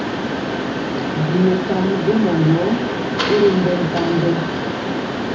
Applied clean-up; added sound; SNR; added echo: none; Mechanisms; 2 dB; reverberation time 0.4 s.